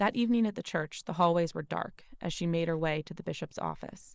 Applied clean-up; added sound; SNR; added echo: neural mask model Resemble Enhance denoiser.